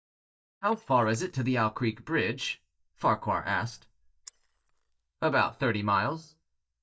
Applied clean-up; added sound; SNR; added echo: neural mask model DeepFilterNet 3.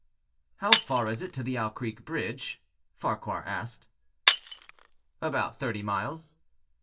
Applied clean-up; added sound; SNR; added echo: none; Shatter; -1 dB; reverberation time 0.2 s.